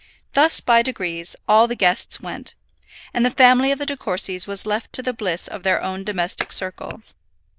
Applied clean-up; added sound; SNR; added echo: neural diffusion model UNIVERSE++.